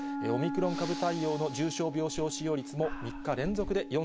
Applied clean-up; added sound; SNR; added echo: none; Breathing + Wind instrument, woodwind instrument; 6 dB; none.